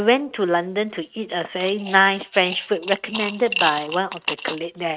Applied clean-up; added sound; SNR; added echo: neural mask model RNNoise.